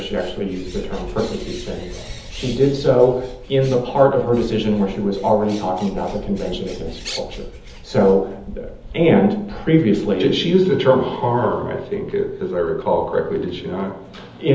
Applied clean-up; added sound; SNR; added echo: none; Bird; 16 dB; reverberation time 0.7 s.